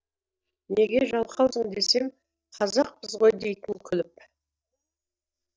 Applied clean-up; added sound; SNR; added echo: neural mask model DeepFilterNet 3.